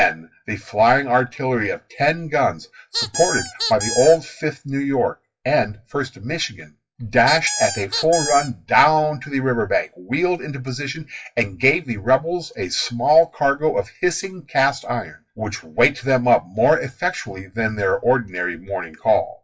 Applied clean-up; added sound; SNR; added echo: classical method WPE with log-MMSE.